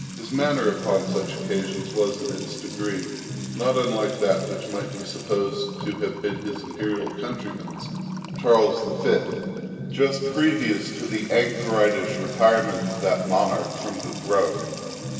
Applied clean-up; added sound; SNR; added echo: none; Trickle, dribble / Water tap, faucet / Music; 8 dB; reverberation time 2.3 s.